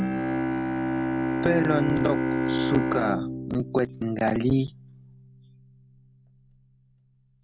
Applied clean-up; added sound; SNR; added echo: none; Bowed string instrument; 0 dB; none.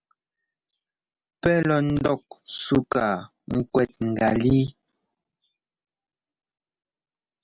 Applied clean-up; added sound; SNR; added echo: none; none; none; none.